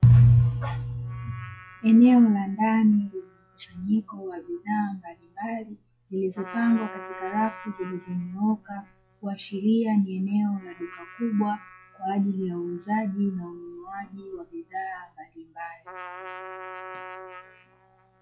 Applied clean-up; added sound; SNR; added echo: classical method log-MMSE.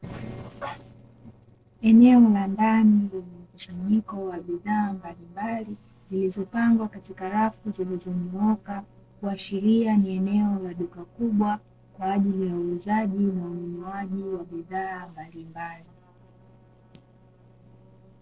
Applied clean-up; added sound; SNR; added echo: neural separator model SepFormer DNS4.